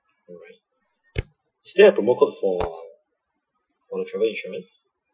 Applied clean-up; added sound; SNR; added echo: classical method Wiener filter.